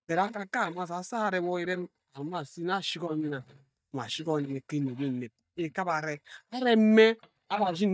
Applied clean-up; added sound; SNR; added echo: neural mask model DeepFilterNet 3.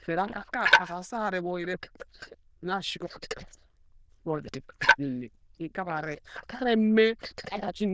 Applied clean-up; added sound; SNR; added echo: neural diffusion model UNIVERSE++.